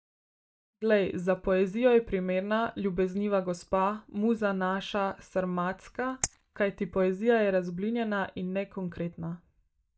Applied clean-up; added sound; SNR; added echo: neural mask model DeepFilterNet 3.